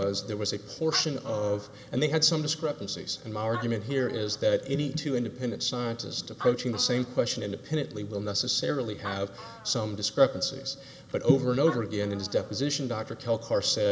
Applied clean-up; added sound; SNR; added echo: none; Animal; 19 dB; none.